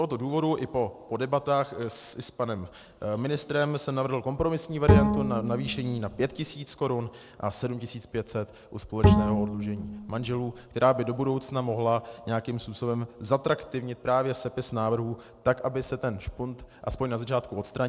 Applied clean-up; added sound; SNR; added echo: none; Bowed string instrument; -3 dB; none.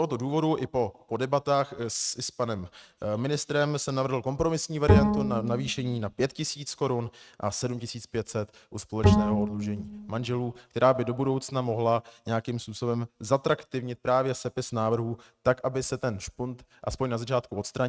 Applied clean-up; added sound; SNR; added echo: neural mask model RNNoise.